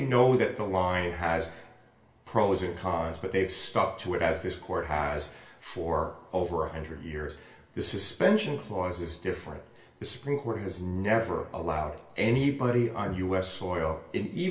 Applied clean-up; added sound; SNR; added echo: none; none; none; reverberation time 0.3 s.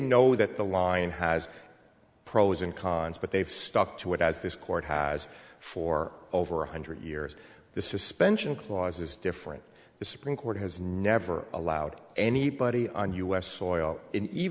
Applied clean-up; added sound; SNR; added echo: none; none; none; none.